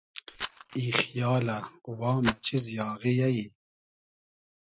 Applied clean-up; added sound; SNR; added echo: neural mask model RNNoise.